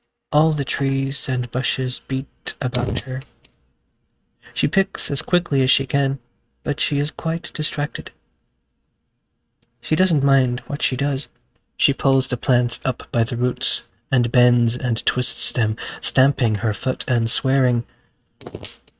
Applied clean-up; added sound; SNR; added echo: neural mask model RNNoise.